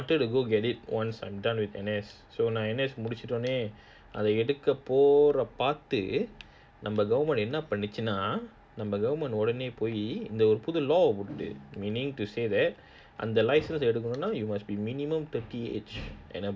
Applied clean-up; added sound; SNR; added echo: none; none; none; none.